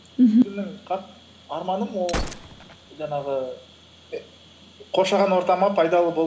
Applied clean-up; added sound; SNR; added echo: none; Gunshot, gunfire; 13 dB; reverberation time 0.9 s.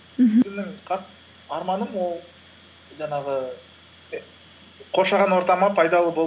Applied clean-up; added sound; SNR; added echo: none; none; none; none.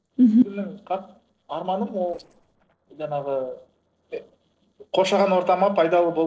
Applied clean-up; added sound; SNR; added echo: neural separator model SepFormer DNS4.